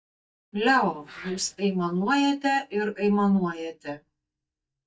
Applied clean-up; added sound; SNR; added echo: neural mask model DeepFilterNet 3.